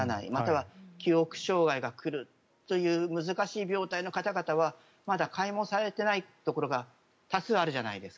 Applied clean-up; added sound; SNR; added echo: none; none; none; none.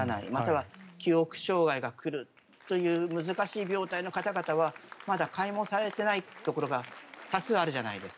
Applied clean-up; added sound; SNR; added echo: none; Applause; 19 dB; none.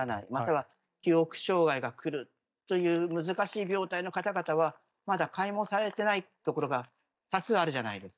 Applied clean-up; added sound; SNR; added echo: neural mask model DeepFilterNet 3.